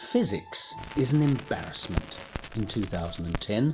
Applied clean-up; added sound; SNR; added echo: none; Crackle; 9 dB; reverberation time 0.3 s.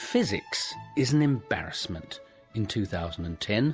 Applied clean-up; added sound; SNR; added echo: none; none; none; none.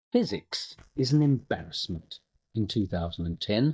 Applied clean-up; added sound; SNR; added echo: neural mask model DeepFilterNet 3.